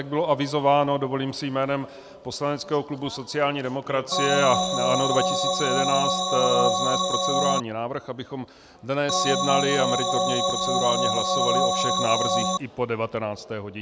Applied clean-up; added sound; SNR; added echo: none; Organ; -3 dB; none.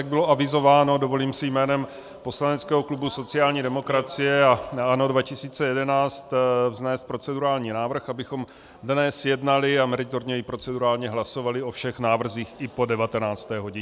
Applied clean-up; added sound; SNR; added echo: none; none; none; none.